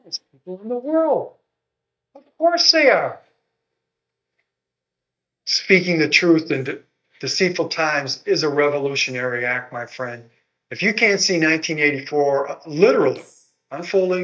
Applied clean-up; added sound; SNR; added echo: neural mask model DeepFilterNet 3.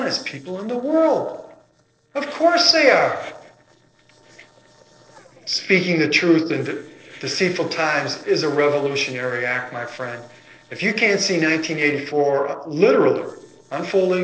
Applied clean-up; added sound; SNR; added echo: neural separator model SepFormer DNS4.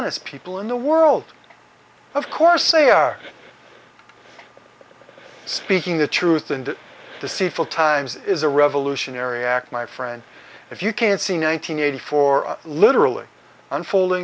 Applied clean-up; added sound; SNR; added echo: none; none; none; none.